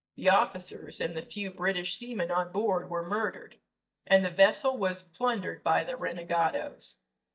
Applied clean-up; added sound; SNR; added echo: neural mask model DeepFilterNet 3.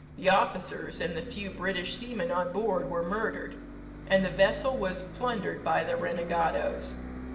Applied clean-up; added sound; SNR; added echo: none; Bus; 11 dB; reverberation time 0.9 s.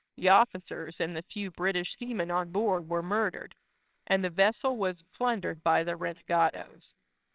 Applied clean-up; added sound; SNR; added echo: neural separator model SepFormer WHAMR!.